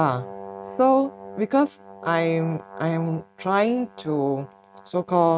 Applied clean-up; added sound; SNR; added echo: neural mask model RNNoise.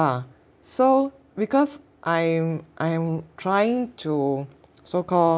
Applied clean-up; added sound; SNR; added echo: none; none; none; none.